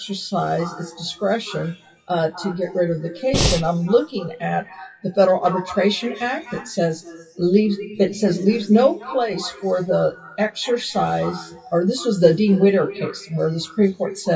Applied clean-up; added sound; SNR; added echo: classical method WPE with log-MMSE.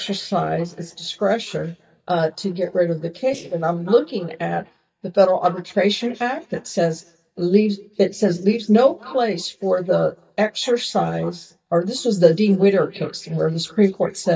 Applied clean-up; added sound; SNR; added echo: neural mask model DeepFilterNet 3.